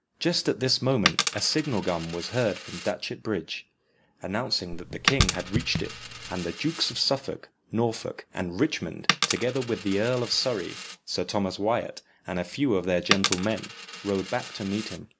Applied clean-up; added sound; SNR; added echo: none; Raindrop / Drip + Coin (dropping); 5 dB; none.